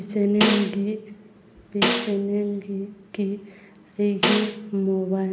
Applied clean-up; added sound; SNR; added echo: none; Snare drum; 0 dB; none.